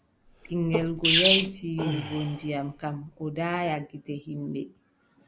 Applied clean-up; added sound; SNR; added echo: none; Sneeze; -1 dB; none.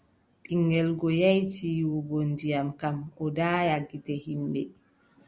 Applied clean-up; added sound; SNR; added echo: none; none; none; none.